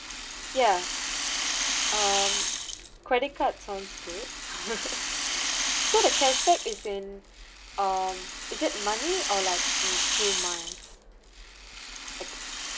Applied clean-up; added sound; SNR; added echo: none; Rattle (instrument); 0 dB; none.